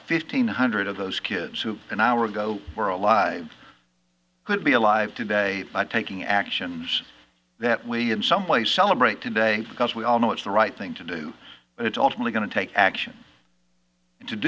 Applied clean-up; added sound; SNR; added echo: none; none; none; none.